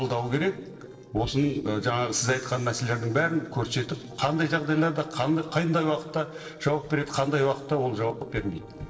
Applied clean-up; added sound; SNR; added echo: neural separator model SepFormer DNS4.